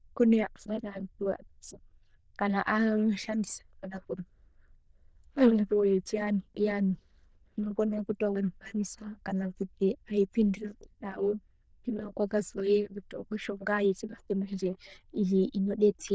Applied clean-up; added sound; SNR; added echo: neural diffusion model UNIVERSE++.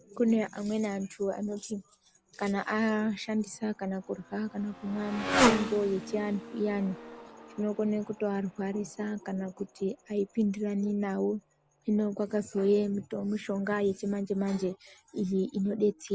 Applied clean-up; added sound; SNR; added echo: none; Motorcycle; 8 dB; none.